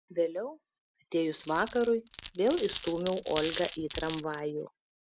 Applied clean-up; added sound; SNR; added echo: none; Glass; 2 dB; none.